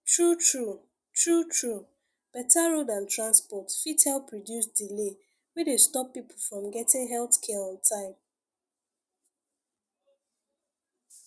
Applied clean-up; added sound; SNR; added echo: none; none; none; none.